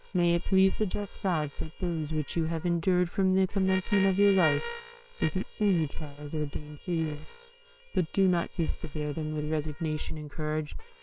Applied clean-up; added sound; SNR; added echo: neural separator model SepFormer WHAM!.